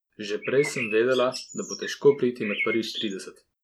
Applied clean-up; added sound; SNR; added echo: none; Bird; 9 dB; none.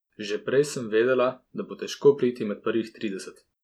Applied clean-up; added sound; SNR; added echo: none; none; none; none.